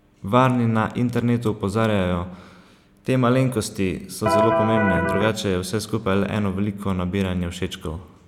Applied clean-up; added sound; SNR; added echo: none; Electric guitar; -2 dB; none.